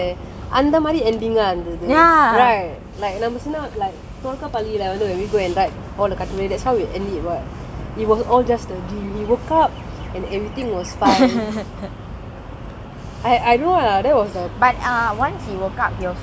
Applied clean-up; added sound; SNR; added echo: none; none; none; none.